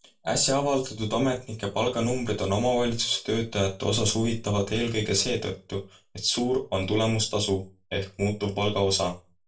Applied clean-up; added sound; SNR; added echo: none; none; none; reverberation time 0.2 s.